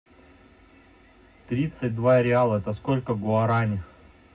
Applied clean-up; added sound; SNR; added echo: none; none; none; reverberation time 0.4 s.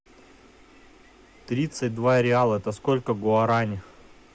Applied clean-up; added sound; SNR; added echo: none; none; none; none.